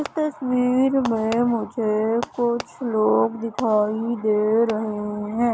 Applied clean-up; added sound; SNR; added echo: none; Fireworks; 18 dB; none.